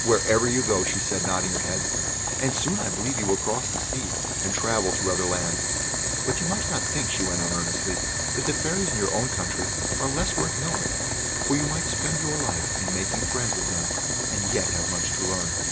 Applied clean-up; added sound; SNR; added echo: none; Boiling; -4 dB; none.